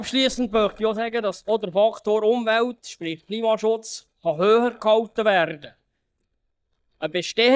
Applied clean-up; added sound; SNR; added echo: neural mask model DeepFilterNet 3.